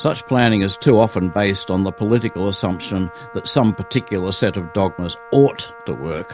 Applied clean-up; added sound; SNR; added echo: none; Wind instrument, woodwind instrument; 19 dB; none.